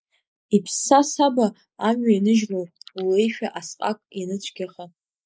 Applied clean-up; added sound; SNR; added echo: neural mask model Resemble Enhance denoiser.